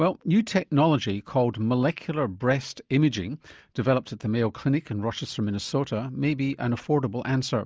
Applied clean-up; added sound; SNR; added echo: none; none; none; none.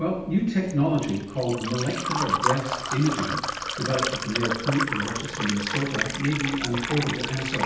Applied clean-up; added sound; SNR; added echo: none; Liquid; 3 dB; reverberation time 0.9 s.